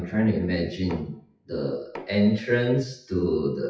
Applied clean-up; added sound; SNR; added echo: classical method WPE with log-MMSE.